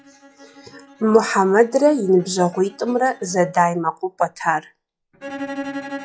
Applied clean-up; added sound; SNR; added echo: classical method log-MMSE.